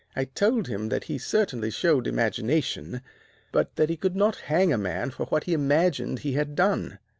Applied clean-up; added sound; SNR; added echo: none; none; none; none.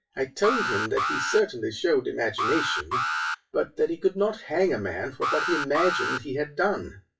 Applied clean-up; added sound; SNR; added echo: classical method WPE with log-MMSE.